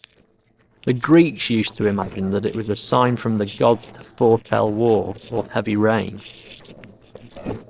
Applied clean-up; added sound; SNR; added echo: neural separator model SepFormer DNS4.